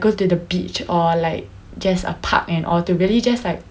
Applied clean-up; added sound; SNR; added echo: none; none; none; none.